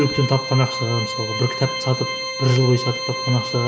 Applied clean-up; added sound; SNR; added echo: none; Organ; 6 dB; none.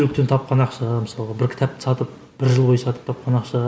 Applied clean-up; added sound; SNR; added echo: none; none; none; none.